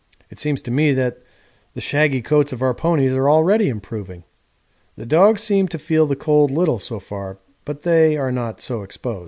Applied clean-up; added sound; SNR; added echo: none; none; none; none.